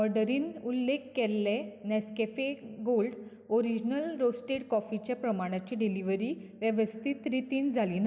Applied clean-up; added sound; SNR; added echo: none; none; none; none.